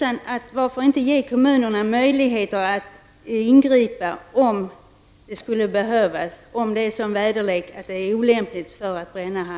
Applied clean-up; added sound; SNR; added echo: none; none; none; none.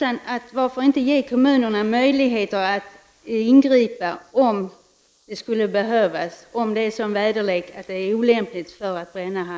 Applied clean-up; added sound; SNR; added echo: neural mask model Resemble Enhance denoiser.